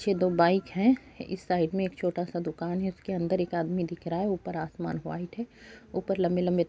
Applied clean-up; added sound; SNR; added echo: none; none; none; none.